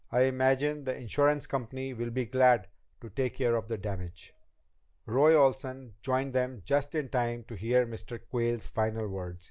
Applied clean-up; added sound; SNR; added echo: none; none; none; none.